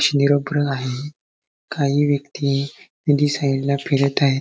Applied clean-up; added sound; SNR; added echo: none; none; none; none.